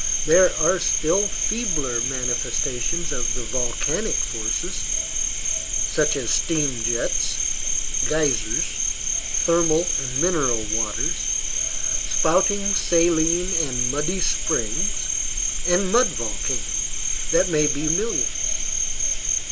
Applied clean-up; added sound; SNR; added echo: none; Cricket; -3 dB; none.